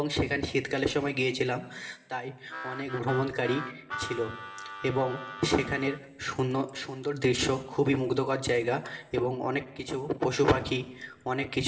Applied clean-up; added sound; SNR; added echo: none; Harmonica; 11 dB; reverberation time 0.9 s.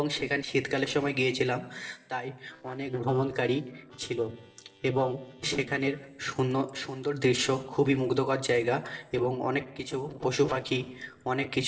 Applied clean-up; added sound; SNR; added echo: neural separator model SepFormer DNS4.